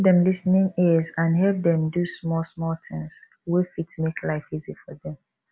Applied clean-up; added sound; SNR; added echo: none; none; none; none.